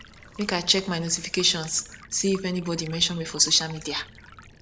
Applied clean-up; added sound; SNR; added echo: none; Stream; 20 dB; none.